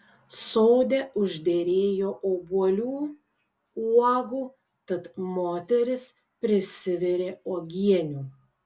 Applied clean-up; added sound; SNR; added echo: none; none; none; none.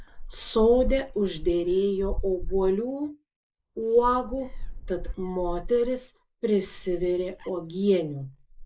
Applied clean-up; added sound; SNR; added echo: neural mask model Resemble Enhance denoiser.